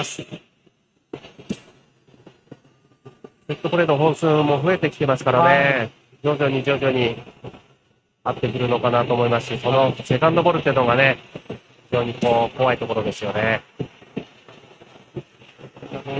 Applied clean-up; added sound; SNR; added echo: neural mask model RNNoise.